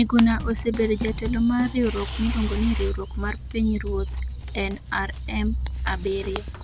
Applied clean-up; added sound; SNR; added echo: none; Bass drum / Drum kit + Tearing; 12 dB; none.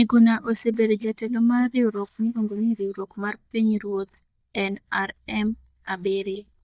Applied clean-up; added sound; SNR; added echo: neural mask model DeepFilterNet 3.